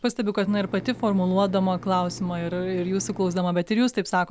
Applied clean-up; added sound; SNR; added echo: none; Engine; 16 dB; none.